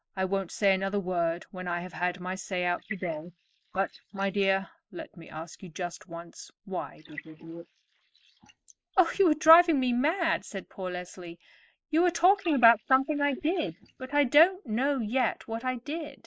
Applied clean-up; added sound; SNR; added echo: neural mask model Resemble Enhance denoiser.